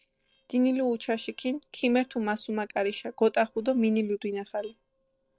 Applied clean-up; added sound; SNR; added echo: neural separator model SepFormer DNS4.